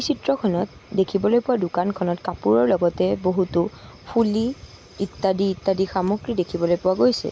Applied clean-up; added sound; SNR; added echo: none; none; none; none.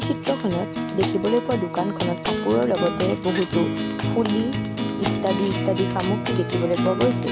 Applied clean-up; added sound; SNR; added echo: none; Acoustic guitar; 0 dB; none.